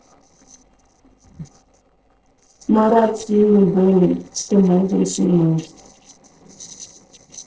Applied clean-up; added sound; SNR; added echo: neural separator model SepFormer DNS4.